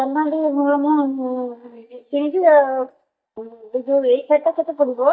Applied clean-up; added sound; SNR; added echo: neural mask model DeepFilterNet 3.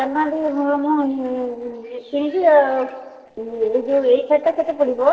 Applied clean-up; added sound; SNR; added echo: neural separator model SepFormer DNS4.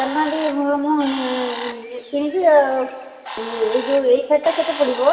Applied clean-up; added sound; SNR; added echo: none; Bird; 13 dB; reverberation time 2.0 s.